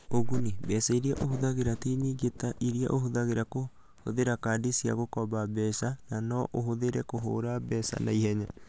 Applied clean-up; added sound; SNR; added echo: none; none; none; none.